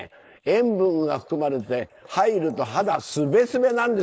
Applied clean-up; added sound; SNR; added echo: neural mask model Resemble Enhance denoiser.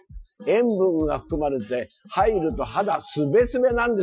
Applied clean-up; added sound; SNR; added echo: classical method Wiener filter.